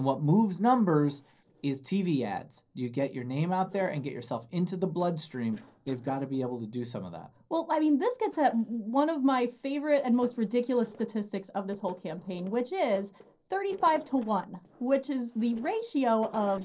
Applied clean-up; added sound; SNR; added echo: neural separator model SepFormer DNS4.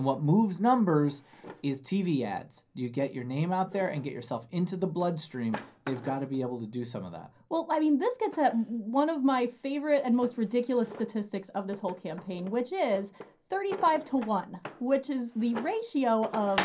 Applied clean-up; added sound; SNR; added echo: none; Drawer open or close; 16 dB; reverberation time 0.3 s.